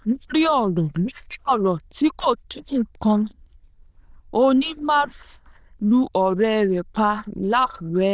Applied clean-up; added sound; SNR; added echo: neural diffusion model UNIVERSE++.